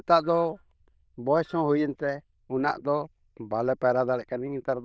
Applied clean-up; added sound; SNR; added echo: neural diffusion model UNIVERSE++.